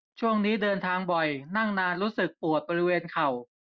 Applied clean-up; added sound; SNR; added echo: none; none; none; none.